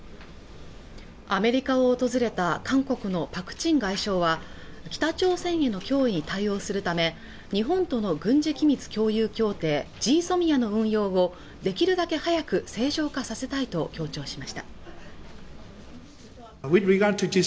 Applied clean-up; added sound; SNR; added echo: none; none; none; none.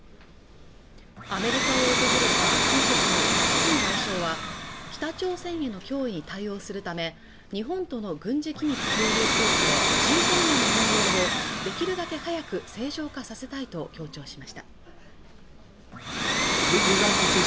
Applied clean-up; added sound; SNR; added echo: none; Domestic sounds, home sounds; -5 dB; none.